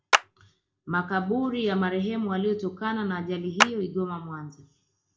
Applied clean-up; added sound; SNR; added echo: none; Clapping; 1 dB; reverberation time 0.4 s.